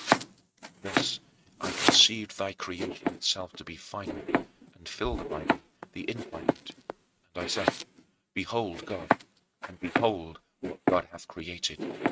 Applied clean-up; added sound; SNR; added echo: neural mask model RNNoise.